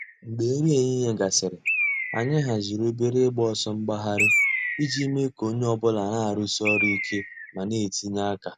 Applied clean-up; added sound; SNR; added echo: none; Bird; 5 dB; none.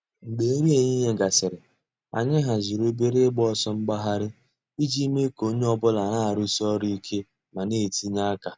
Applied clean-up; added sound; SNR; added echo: none; none; none; none.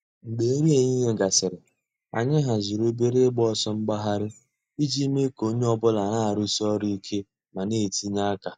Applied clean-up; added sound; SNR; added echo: neural mask model DeepFilterNet 3.